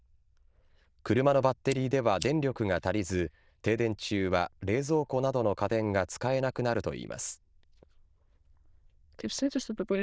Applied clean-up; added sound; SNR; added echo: neural diffusion model UNIVERSE++.